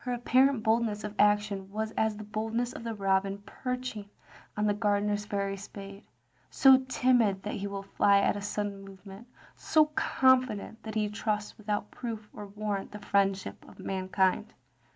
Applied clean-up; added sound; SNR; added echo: none; none; none; none.